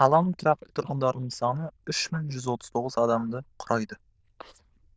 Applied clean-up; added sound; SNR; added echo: neural diffusion model UNIVERSE++.